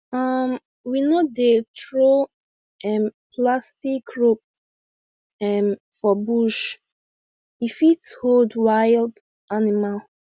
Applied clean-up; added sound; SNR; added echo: none; none; none; none.